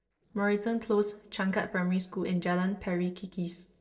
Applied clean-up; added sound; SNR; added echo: neural separator model SepFormer DNS4.